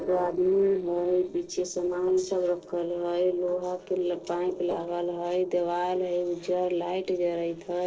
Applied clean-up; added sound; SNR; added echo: neural separator model SepFormer DNS4.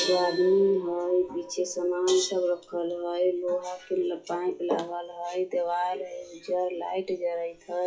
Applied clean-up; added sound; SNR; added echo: classical method WPE with log-MMSE.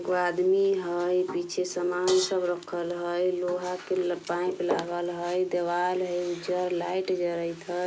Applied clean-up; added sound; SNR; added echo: none; none; none; none.